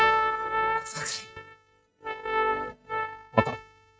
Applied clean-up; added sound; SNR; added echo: neural mask model RNNoise.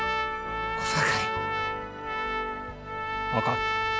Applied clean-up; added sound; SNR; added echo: none; Trumpet; -4 dB; none.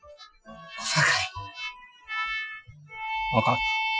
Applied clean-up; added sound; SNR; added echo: classical method Wiener filter.